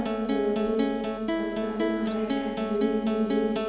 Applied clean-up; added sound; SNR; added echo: none; Acoustic guitar; 0 dB; reverberation time 2.2 s.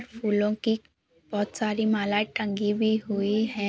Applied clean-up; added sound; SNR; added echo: none; none; none; none.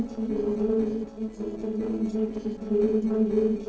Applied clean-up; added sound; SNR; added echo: neural separator model SepFormer DNS4.